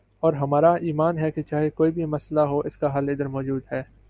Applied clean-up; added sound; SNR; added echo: none; none; none; none.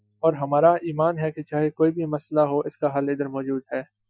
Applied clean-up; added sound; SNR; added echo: classical method Wiener filter.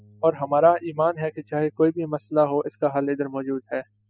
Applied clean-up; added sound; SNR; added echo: classical method spectral subtraction.